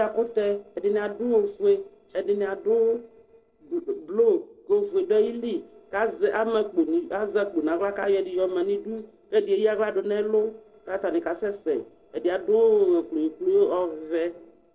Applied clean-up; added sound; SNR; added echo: neural separator model SepFormer DNS4.